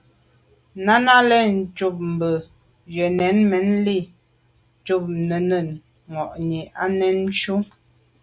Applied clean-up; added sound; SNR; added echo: none; none; none; none.